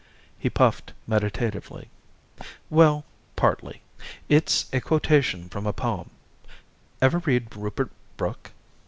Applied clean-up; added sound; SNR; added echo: none; none; none; none.